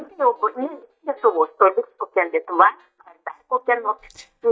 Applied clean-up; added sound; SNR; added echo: neural mask model DeepFilterNet 3.